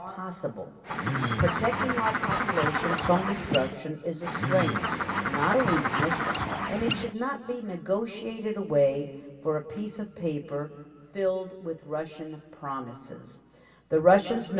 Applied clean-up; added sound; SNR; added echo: none; Bird; 0 dB; reverberation time 1.8 s.